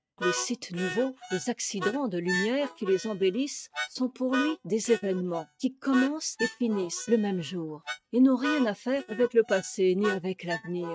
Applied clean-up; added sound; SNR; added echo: neural mask model RNNoise.